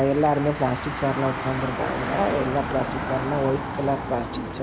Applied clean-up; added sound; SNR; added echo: none; Motor vehicle (road); 5 dB; none.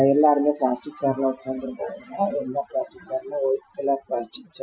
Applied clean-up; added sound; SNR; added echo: classical method Wiener filter.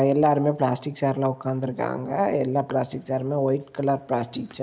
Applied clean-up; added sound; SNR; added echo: none; none; none; none.